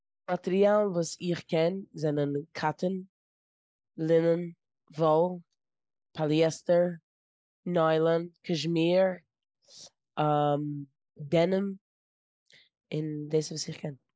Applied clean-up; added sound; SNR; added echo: neural mask model Resemble Enhance denoiser.